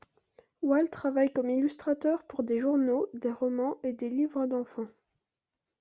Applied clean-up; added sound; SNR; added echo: none; none; none; none.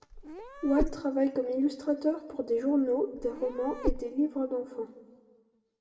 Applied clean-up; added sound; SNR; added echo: none; Meow; 3 dB; reverberation time 1.1 s.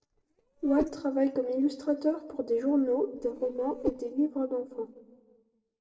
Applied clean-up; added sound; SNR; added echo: neural separator model SepFormer DNS4.